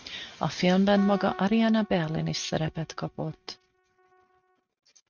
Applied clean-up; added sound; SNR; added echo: neural mask model RNNoise.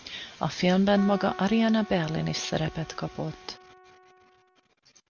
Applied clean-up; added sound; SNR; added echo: none; Keyboard (musical); 17 dB; none.